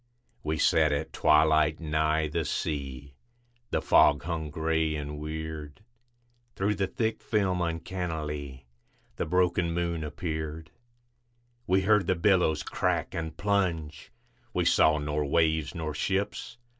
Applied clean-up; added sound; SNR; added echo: none; none; none; none.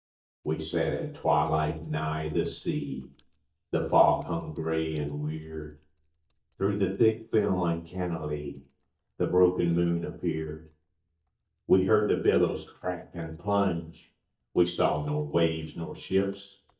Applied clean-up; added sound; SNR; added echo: neural mask model DeepFilterNet 3.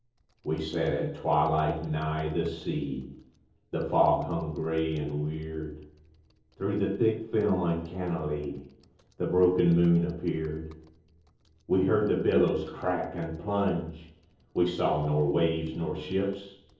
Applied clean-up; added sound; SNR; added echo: neural separator model SepFormer DNS4.